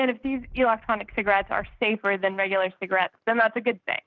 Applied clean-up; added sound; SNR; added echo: neural mask model DeepFilterNet 3.